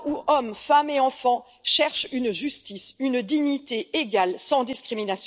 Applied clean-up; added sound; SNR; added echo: neural separator model SepFormer DNS4.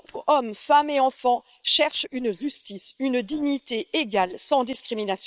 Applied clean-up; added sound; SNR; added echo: neural separator model SepFormer WHAM!.